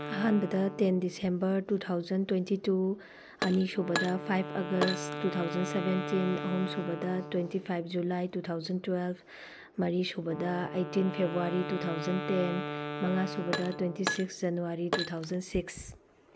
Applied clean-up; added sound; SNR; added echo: none; Glass + Wind instrument, woodwind instrument; 8 dB; none.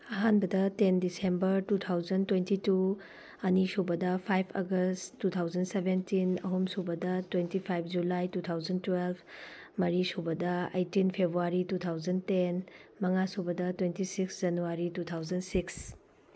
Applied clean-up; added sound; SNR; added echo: none; none; none; none.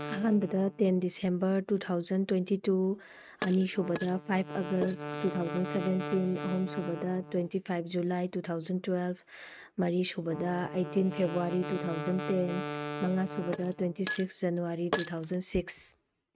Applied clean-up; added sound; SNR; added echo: neural mask model RNNoise.